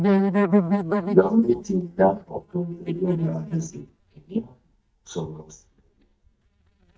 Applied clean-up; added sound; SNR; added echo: neural mask model DeepFilterNet 3.